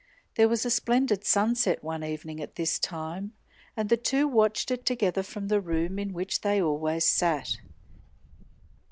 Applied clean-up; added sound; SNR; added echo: none; Wind; 19 dB; none.